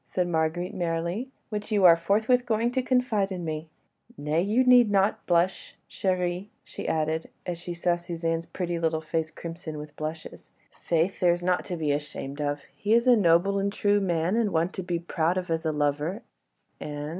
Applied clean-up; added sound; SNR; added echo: none; none; none; none.